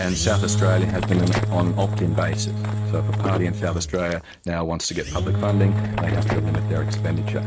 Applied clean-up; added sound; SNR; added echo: neural mask model RNNoise.